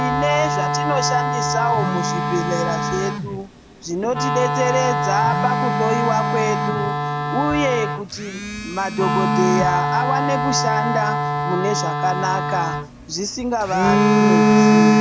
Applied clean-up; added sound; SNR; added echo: none; Telephone + Wind instrument, woodwind instrument; -3 dB; none.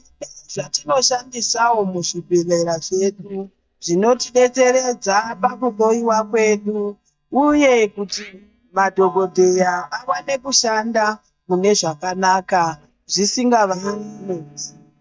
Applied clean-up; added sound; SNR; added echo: neural mask model DeepFilterNet 3.